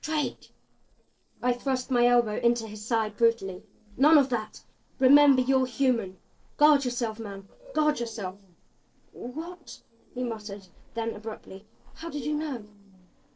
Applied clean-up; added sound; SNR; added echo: neural separator model SepFormer DNS4.